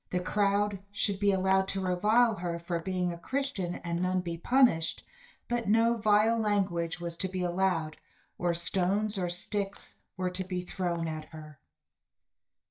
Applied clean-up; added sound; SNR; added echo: neural mask model DeepFilterNet 3.